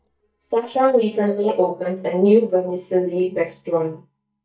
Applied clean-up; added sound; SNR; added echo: neural mask model DeepFilterNet 3.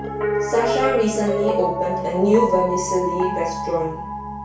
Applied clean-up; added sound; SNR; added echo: none; Piano; 3 dB; reverberation time 0.3 s.